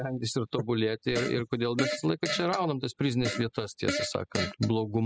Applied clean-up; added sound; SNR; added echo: classical method spectral subtraction.